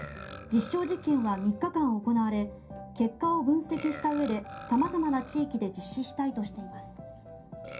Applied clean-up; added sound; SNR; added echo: none; Burping, eructation; 19 dB; reverberation time 0.3 s.